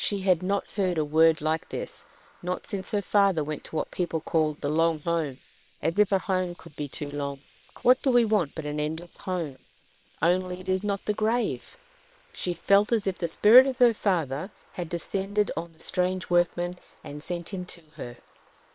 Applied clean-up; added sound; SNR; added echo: neural separator model SepFormer WHAM!.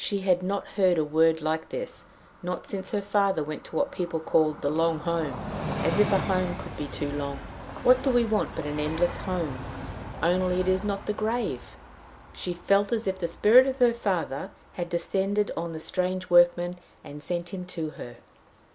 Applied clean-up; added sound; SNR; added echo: none; Train; 12 dB; none.